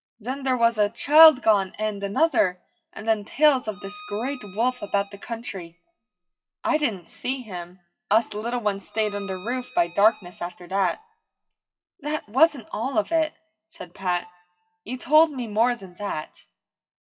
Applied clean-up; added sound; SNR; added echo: classical method WPE with log-MMSE.